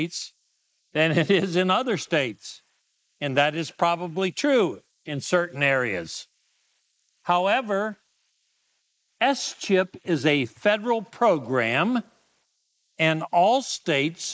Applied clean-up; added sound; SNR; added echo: neural mask model Resemble Enhance denoiser.